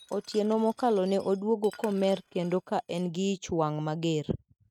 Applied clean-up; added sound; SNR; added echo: neural mask model RNNoise.